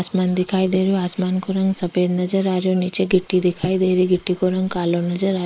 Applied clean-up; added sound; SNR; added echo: neural mask model Resemble Enhance denoiser.